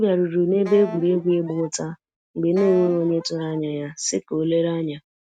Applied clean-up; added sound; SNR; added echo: neural mask model RNNoise.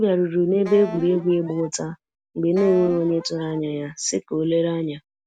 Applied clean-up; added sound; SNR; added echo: none; Wind instrument, woodwind instrument; 16 dB; none.